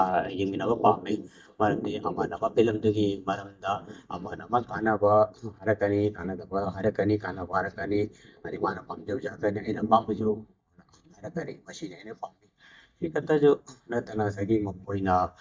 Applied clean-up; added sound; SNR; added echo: neural mask model DeepFilterNet 3.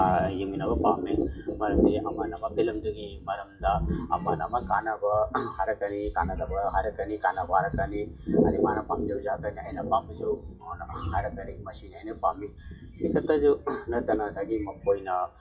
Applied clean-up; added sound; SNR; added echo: classical method WPE with log-MMSE.